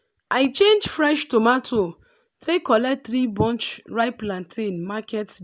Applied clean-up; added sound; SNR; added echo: none; none; none; none.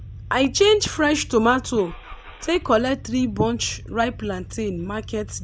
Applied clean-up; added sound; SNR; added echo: none; Engine starting / Car; 14 dB; none.